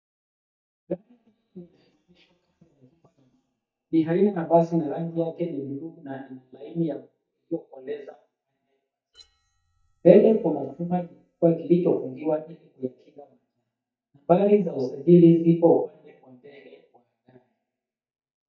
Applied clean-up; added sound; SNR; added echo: neural mask model DeepFilterNet 3.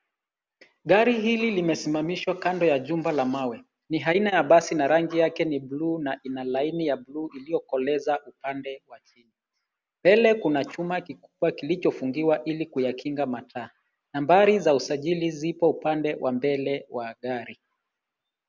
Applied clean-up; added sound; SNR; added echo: none; none; none; none.